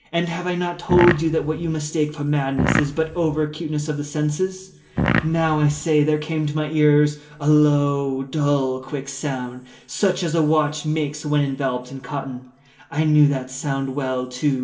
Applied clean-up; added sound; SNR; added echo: none; Fart; 2 dB; reverberation time 1.2 s.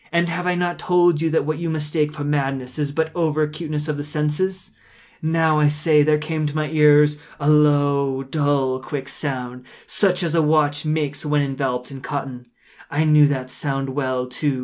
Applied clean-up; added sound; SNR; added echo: none; none; none; none.